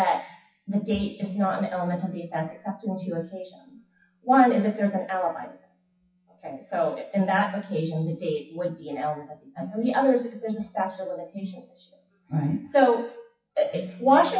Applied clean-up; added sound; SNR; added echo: classical method WPE with log-MMSE.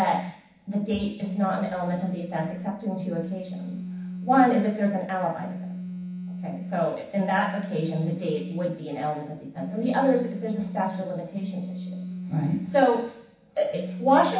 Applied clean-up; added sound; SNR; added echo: none; Telephone; 9 dB; reverberation time 0.7 s.